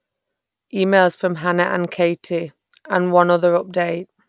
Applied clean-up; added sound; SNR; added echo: none; none; none; none.